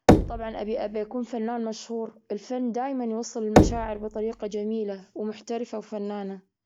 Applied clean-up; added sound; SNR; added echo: none; Knock / Wood; -4 dB; none.